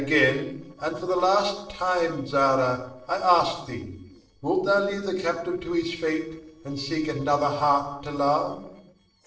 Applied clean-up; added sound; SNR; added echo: neural separator model SepFormer DNS4.